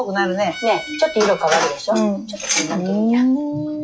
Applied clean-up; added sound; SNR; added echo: classical method log-MMSE.